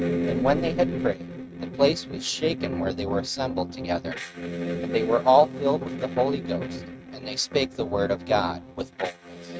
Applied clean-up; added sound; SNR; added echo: neural mask model RNNoise.